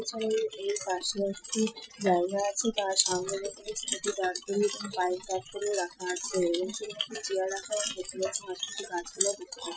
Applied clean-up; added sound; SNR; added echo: classical method Wiener filter.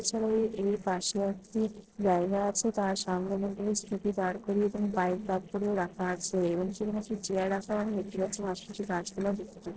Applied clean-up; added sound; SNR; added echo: neural separator model SepFormer DNS4.